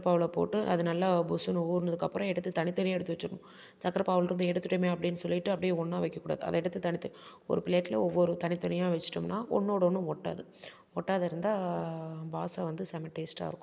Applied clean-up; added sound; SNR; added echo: none; none; none; none.